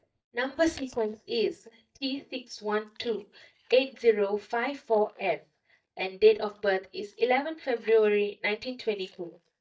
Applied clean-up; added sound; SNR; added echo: neural mask model DeepFilterNet 3.